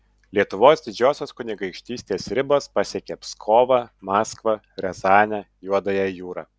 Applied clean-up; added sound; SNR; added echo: none; none; none; none.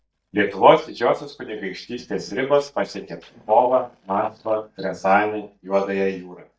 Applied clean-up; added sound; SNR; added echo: neural mask model DeepFilterNet 3.